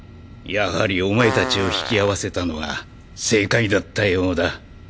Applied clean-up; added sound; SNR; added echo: none; Fart; 9 dB; none.